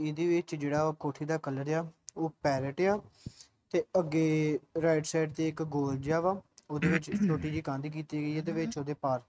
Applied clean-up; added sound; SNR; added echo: neural mask model RNNoise.